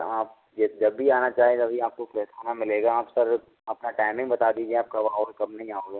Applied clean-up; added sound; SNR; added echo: none; none; none; none.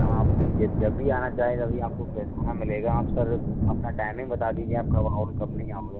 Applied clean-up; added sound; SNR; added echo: none; Thunder; -4 dB; none.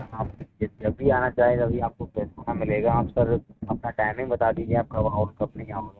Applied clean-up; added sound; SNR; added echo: neural mask model RNNoise.